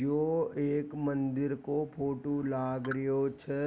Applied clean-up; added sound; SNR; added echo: none; none; none; none.